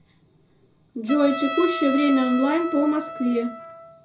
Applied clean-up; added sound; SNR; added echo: none; Trumpet; 9 dB; reverberation time 0.4 s.